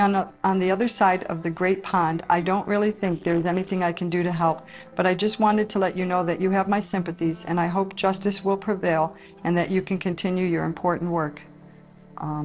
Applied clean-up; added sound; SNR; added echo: neural separator model SepFormer DNS4.